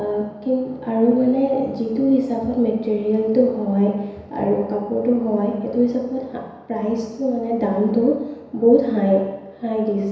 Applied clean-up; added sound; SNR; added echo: none; none; none; reverberation time 1.0 s.